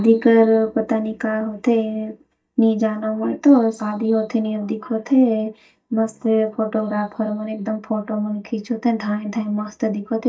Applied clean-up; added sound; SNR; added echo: neural mask model DeepFilterNet 3.